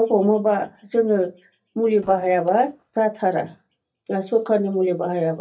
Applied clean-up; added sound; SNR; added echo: neural mask model DeepFilterNet 3.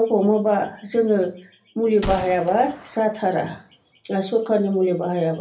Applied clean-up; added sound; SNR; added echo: none; Gunshot, gunfire; 15 dB; reverberation time 0.3 s.